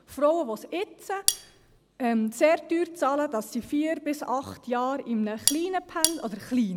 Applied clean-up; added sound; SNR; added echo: none; Cutlery, silverware; 2 dB; none.